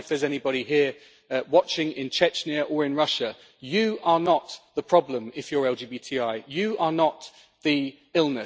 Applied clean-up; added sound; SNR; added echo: none; none; none; none.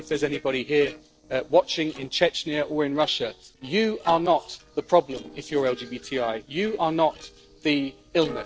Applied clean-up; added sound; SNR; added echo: neural separator model SepFormer DNS4.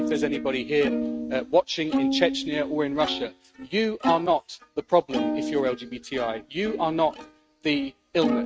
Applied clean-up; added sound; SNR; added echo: neural mask model RNNoise.